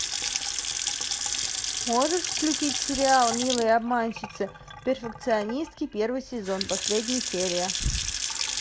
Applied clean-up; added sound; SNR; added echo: none; Sink (filling or washing) / Water tap, faucet / Splash, splatter; 3 dB; none.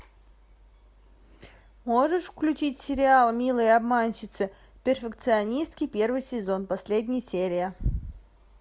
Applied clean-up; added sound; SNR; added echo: none; none; none; none.